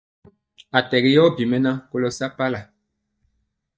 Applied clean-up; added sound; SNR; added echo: neural mask model DeepFilterNet 3.